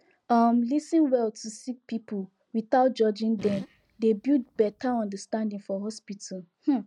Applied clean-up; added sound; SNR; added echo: none; Fart; 18 dB; none.